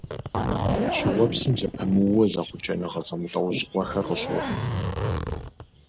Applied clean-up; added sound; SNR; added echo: none; Zipper (clothing); 4 dB; none.